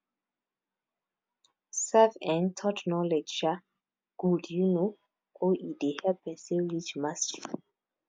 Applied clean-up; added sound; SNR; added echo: none; none; none; none.